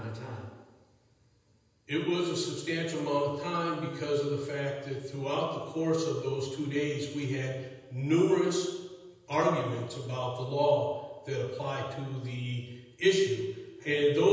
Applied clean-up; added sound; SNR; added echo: none; none; none; reverberation time 1.1 s.